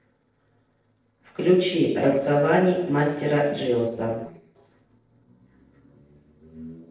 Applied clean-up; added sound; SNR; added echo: neural separator model SepFormer DNS4.